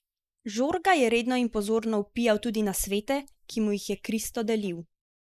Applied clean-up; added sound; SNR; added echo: neural mask model Resemble Enhance denoiser.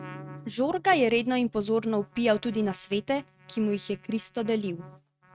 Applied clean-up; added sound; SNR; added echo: neural mask model RNNoise.